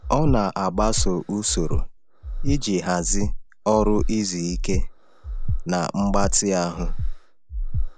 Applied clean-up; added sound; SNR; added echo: none; Breathing; 0 dB; none.